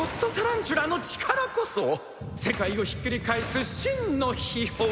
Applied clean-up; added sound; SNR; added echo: none; none; none; none.